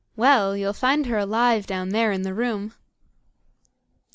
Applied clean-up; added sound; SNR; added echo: none; none; none; none.